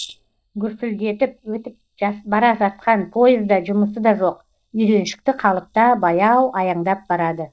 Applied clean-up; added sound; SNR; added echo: neural mask model DeepFilterNet 3.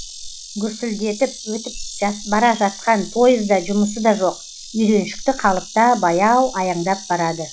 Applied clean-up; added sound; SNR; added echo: classical method log-MMSE.